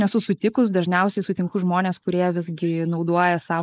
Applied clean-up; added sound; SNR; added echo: neural mask model Resemble Enhance denoiser.